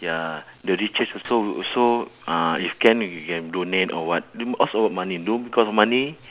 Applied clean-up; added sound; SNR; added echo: none; none; none; none.